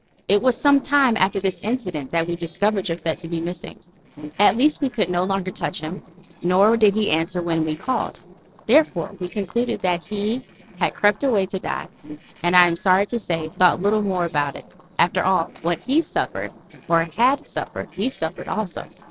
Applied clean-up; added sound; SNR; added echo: neural separator model SepFormer DNS4.